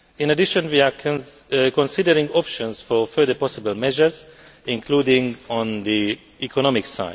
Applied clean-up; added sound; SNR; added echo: none; none; none; none.